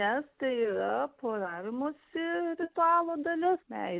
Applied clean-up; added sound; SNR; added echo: none; none; none; none.